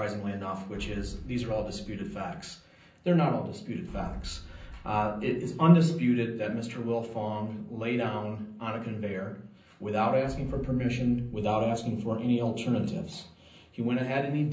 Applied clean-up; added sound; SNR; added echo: none; Boom; 14 dB; reverberation time 0.6 s.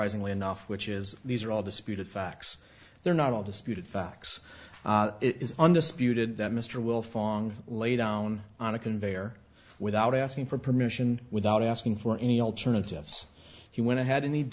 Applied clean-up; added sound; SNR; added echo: none; none; none; none.